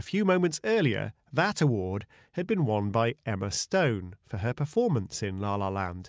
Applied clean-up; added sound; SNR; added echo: none; none; none; none.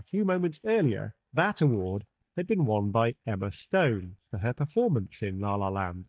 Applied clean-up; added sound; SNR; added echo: neural mask model DeepFilterNet 3.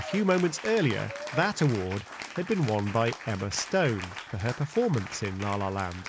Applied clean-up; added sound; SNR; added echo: none; Applause / Cheering; 12 dB; none.